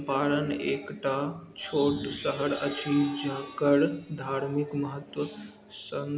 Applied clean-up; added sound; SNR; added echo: none; Chime; 18 dB; none.